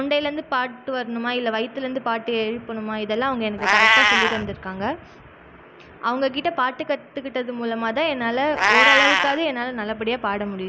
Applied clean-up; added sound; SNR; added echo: none; Meow; 0 dB; none.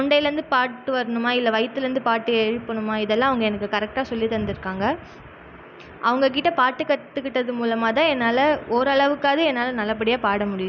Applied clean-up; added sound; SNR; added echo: none; none; none; none.